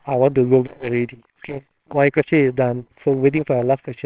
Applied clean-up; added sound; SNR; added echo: neural separator model SepFormer WHAMR!.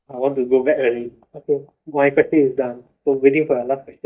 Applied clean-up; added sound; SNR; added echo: neural mask model DeepFilterNet 3.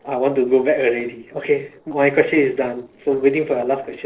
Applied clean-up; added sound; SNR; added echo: neural separator model SepFormer DNS4.